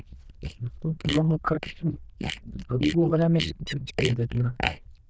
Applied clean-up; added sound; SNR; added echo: neural diffusion model UNIVERSE++.